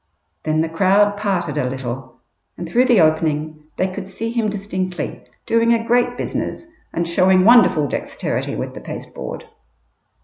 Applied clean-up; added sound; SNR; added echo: none; none; none; none.